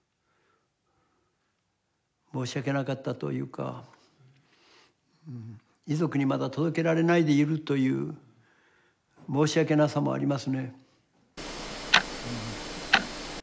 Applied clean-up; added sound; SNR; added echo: none; Tick-tock; -1 dB; none.